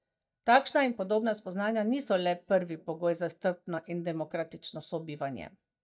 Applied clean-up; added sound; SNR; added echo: neural mask model DeepFilterNet 3.